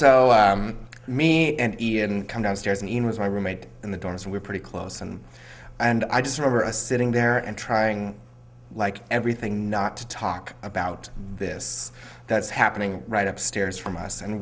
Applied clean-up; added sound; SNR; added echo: none; none; none; none.